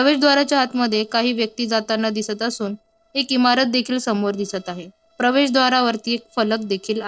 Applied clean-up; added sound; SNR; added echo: neural separator model SepFormer DNS4.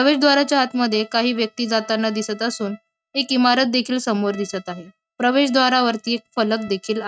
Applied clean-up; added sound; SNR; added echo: neural mask model RNNoise.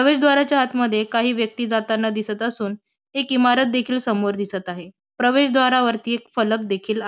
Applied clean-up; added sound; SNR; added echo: none; none; none; none.